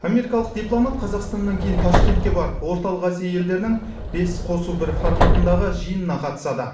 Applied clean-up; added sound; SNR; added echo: none; Subway, metro, underground; 0 dB; reverberation time 0.6 s.